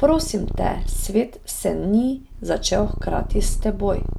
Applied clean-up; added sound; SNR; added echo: none; Purr; 3 dB; none.